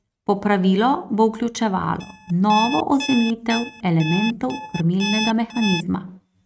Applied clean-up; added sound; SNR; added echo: neural mask model RNNoise.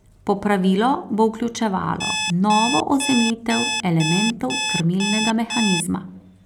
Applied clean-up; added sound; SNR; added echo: none; Alarm; 5 dB; none.